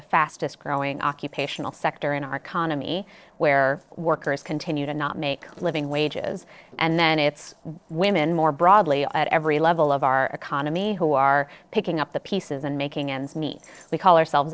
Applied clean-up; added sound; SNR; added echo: neural separator model SepFormer DNS4.